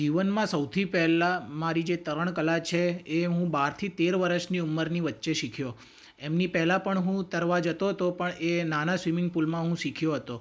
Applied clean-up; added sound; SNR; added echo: none; none; none; none.